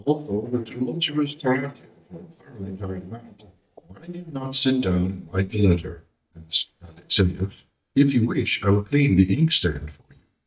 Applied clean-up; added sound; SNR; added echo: neural mask model DeepFilterNet 3.